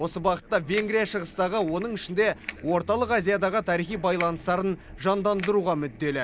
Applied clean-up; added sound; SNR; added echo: none; Crackle; 17 dB; none.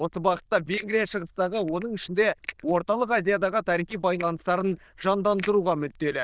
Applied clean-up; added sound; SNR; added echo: neural diffusion model UNIVERSE++.